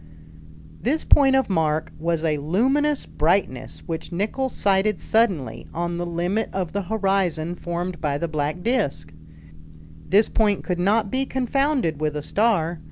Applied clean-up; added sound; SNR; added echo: none; Boat, Water vehicle; 18 dB; none.